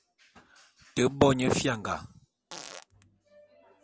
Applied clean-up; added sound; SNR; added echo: none; Fart; 16 dB; none.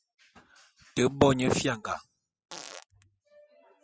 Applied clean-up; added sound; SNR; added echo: classical method spectral subtraction.